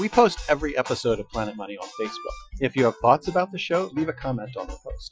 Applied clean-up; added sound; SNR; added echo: classical method Wiener filter.